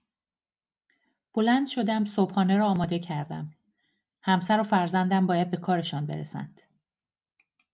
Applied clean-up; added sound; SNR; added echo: none; none; none; none.